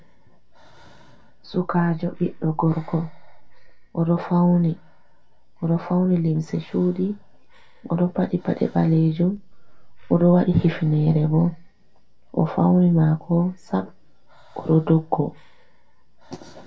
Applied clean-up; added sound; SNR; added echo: none; Breathing; 19 dB; reverberation time 0.2 s.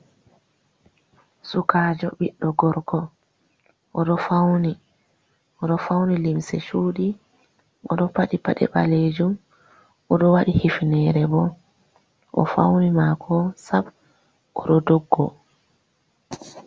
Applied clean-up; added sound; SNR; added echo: none; none; none; none.